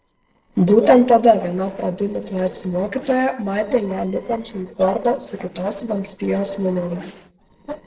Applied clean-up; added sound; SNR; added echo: neural separator model SepFormer DNS4.